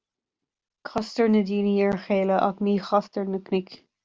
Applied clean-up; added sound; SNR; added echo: none; none; none; none.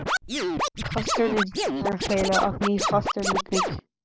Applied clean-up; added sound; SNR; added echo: neural mask model Resemble Enhance denoiser.